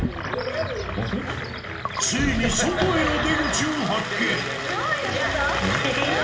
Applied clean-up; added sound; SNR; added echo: none; Sink (filling or washing) / Gurgling; 10 dB; reverberation time 0.8 s.